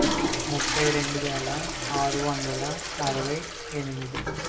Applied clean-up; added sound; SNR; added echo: none; Toilet flush / Water; -1 dB; reverberation time 0.2 s.